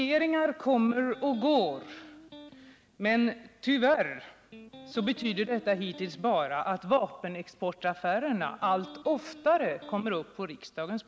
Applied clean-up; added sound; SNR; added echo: none; Electric guitar; 19 dB; none.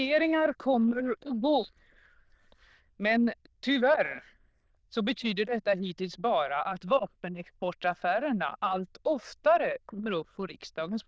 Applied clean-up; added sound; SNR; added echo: neural diffusion model UNIVERSE++.